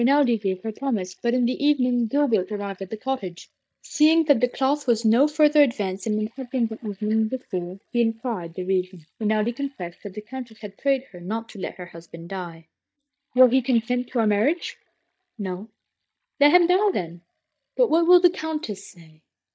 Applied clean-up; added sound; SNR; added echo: neural mask model DeepFilterNet 3.